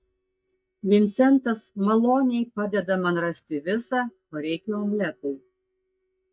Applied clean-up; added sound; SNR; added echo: neural mask model DeepFilterNet 3.